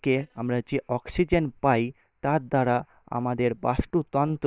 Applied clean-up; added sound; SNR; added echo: neural separator model SepFormer WHAM!.